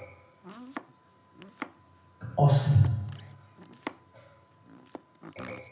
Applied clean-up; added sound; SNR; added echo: none; Domestic sounds, home sounds; 17 dB; reverberation time 0.9 s.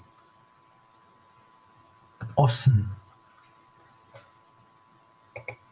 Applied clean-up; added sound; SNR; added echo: none; none; none; none.